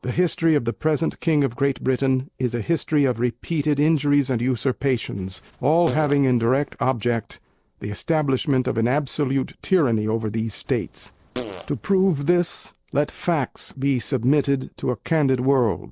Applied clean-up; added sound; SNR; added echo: neural separator model SepFormer DNS4.